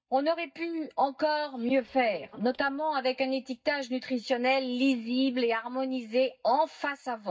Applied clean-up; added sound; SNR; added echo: neural mask model DeepFilterNet 3.